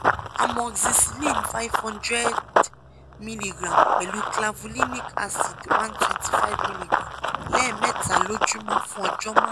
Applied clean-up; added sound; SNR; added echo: none; Run; -4 dB; none.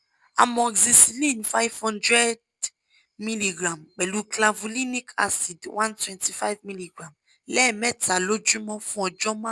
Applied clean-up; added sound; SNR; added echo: none; none; none; none.